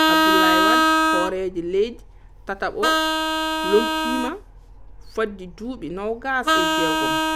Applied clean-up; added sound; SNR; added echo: none; Vehicle horn, car horn, honking; -5 dB; none.